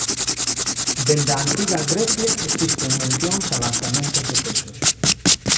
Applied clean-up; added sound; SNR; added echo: none; Writing; -5 dB; reverberation time 1.9 s.